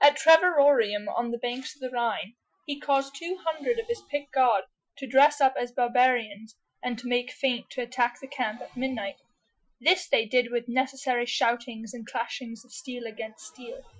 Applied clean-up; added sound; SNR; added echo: classical method Wiener filter.